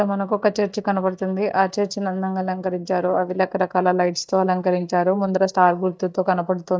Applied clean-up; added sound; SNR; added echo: neural mask model DeepFilterNet 3.